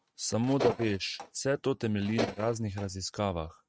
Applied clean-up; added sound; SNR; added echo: neural mask model RNNoise.